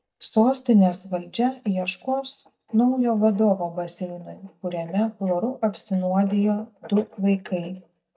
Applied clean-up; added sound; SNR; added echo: neural mask model DeepFilterNet 3.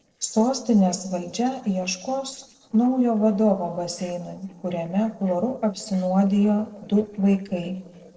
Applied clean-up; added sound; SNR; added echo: neural separator model SepFormer DNS4.